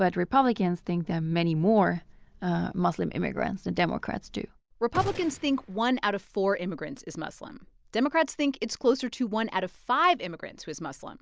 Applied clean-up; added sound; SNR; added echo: none; Gunshot, gunfire; 12 dB; none.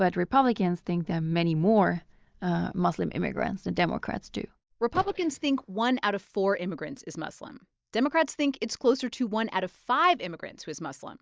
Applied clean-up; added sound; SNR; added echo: neural mask model DeepFilterNet 3.